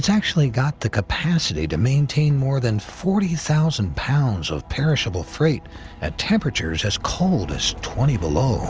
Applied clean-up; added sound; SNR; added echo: none; none; none; none.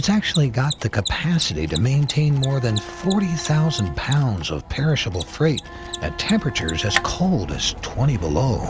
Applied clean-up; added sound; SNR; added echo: none; Bowed string instrument + Mechanisms; 12 dB; none.